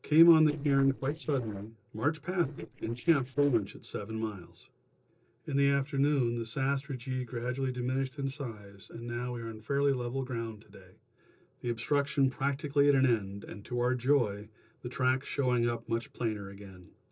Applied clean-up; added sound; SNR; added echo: neural separator model SepFormer DNS4.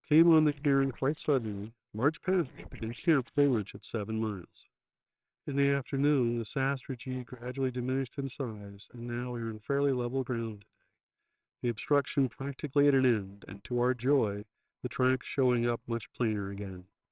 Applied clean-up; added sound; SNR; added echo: neural separator model SepFormer WHAMR!.